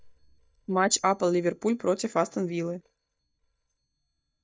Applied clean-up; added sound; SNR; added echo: neural mask model DeepFilterNet 3.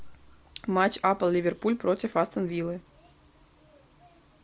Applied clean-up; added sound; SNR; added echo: none; none; none; none.